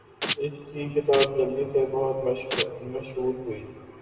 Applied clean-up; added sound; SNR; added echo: none; Domestic sounds, home sounds; 4 dB; reverberation time 2.2 s.